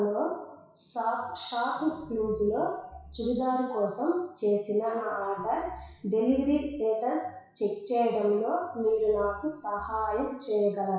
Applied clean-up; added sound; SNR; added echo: classical method WPE with log-MMSE.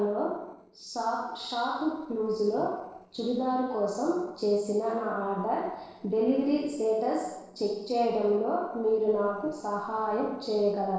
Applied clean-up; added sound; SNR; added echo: neural separator model SepFormer DNS4.